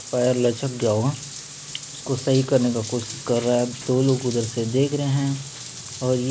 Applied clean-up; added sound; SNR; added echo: none; Bathtub (filling or washing); 14 dB; none.